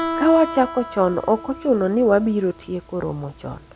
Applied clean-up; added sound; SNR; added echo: none; Guitar; 11 dB; none.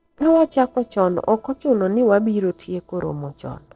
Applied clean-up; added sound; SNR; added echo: neural separator model SepFormer DNS4.